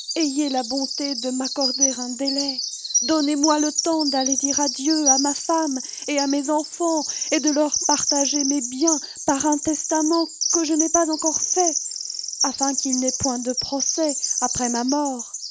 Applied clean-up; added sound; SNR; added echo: none; Bird vocalization, bird call, bird song; 2 dB; none.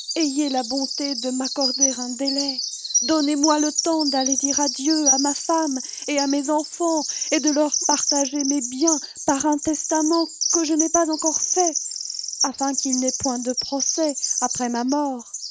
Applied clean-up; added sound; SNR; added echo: neural mask model RNNoise.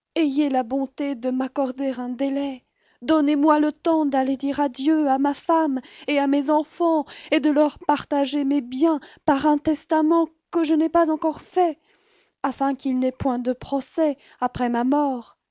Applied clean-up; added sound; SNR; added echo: none; none; none; none.